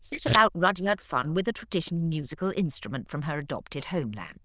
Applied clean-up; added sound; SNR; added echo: neural diffusion model UNIVERSE++.